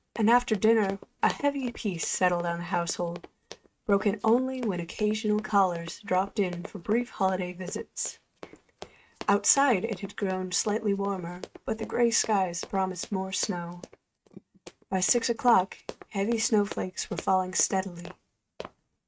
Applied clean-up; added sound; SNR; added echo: neural mask model RNNoise.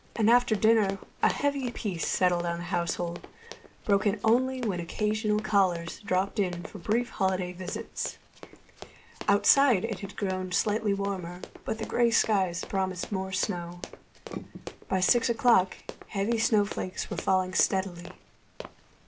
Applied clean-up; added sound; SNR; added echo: none; Run; 16 dB; none.